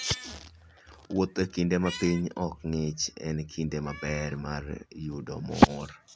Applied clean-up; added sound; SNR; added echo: none; Meow; 19 dB; none.